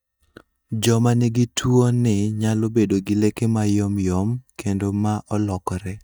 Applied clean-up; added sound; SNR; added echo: neural mask model DeepFilterNet 3.